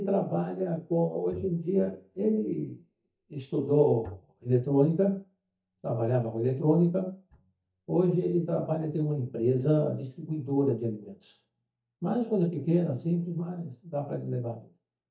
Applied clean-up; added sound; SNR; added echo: neural mask model DeepFilterNet 3.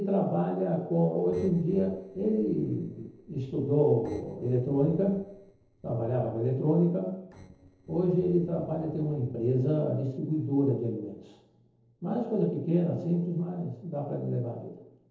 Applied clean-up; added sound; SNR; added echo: neural separator model SepFormer DNS4.